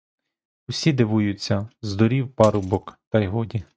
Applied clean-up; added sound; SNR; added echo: neural mask model RNNoise.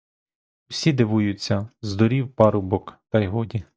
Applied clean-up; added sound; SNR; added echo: neural mask model DeepFilterNet 3.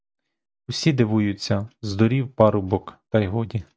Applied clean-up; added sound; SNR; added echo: none; none; none; none.